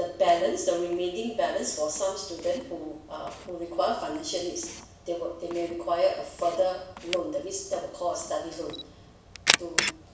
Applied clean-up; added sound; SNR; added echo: none; Camera; 7 dB; reverberation time 0.7 s.